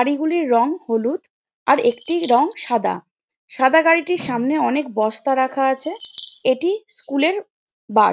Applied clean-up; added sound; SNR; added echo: none; Bird vocalization, bird call, bird song; 13 dB; none.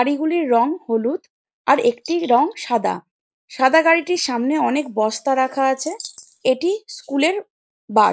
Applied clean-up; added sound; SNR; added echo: neural mask model Resemble Enhance denoiser.